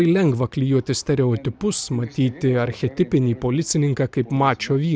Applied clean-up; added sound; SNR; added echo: none; none; none; none.